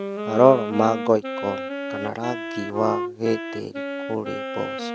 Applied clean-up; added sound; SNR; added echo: none; Wind instrument, woodwind instrument; 6 dB; none.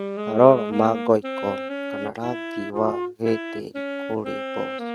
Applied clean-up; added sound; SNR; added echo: neural mask model RNNoise.